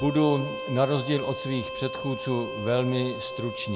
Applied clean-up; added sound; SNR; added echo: none; Bowed string instrument; 8 dB; none.